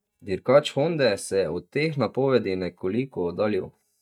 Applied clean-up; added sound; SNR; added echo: neural mask model DeepFilterNet 3.